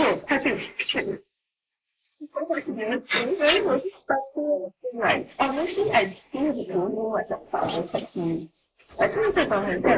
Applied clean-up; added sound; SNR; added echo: neural mask model Resemble Enhance denoiser.